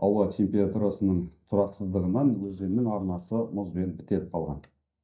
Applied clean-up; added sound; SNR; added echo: neural mask model DeepFilterNet 3.